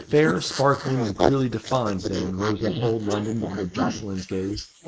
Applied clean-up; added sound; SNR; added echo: neural mask model Resemble Enhance denoiser.